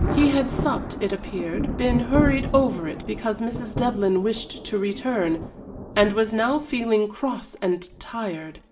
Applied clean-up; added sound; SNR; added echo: none; Thunder; 6 dB; reverberation time 0.6 s.